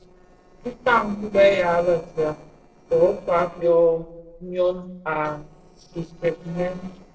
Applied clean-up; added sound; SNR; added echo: neural separator model SepFormer DNS4.